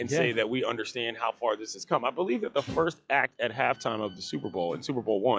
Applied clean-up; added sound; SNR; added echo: classical method log-MMSE.